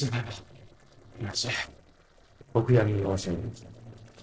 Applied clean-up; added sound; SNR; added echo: neural separator model SepFormer DNS4.